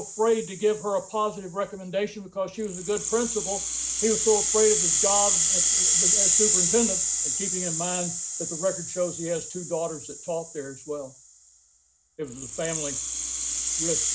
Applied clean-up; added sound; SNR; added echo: none; Rattle (instrument); -3 dB; none.